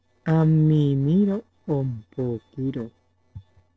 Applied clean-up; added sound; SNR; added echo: neural separator model SepFormer DNS4.